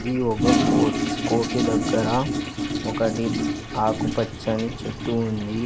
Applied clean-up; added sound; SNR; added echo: none; Toilet flush; -1 dB; none.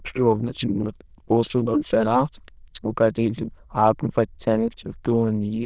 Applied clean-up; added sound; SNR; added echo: neural diffusion model UNIVERSE++.